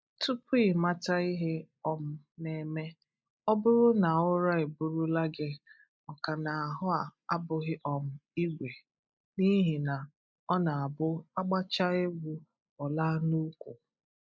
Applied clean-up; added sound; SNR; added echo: neural mask model Resemble Enhance denoiser.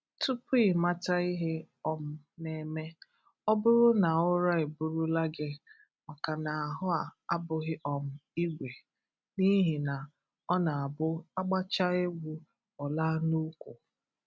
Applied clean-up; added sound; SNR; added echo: none; none; none; none.